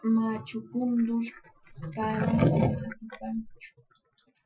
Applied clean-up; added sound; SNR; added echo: classical method Wiener filter.